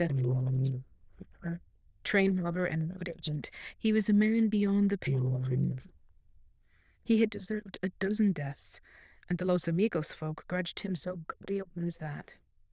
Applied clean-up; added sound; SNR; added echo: neural diffusion model UNIVERSE++.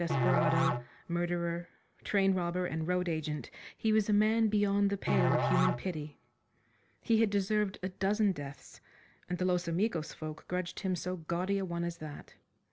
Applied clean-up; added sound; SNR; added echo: none; Musical instrument; 2 dB; none.